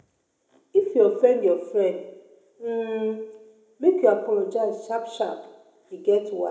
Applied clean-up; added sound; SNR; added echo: none; none; none; reverberation time 0.7 s.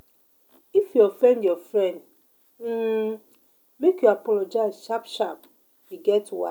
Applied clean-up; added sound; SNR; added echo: none; none; none; none.